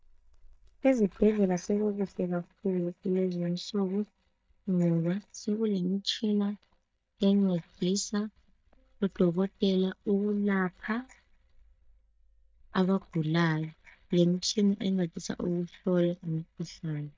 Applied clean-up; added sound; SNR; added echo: neural mask model DeepFilterNet 3.